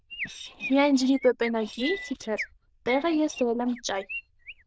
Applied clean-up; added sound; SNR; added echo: neural diffusion model UNIVERSE++.